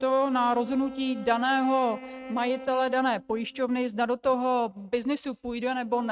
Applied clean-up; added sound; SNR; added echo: neural mask model RNNoise.